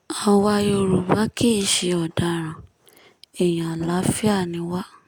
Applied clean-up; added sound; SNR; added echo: none; none; none; none.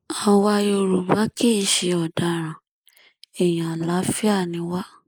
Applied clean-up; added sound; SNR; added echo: neural mask model Resemble Enhance denoiser.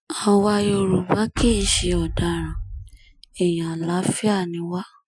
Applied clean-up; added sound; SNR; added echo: classical method Wiener filter.